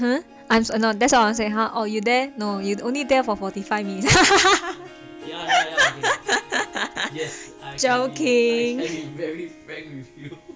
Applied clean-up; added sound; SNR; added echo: none; Harp; 19 dB; none.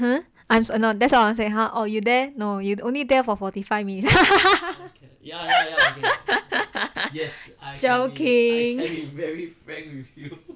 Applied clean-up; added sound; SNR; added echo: none; none; none; none.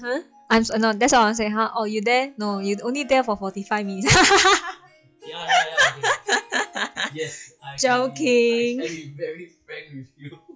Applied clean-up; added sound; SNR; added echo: classical method log-MMSE.